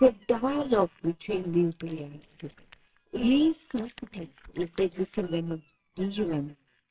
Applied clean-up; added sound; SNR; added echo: neural separator model SepFormer WHAMR!.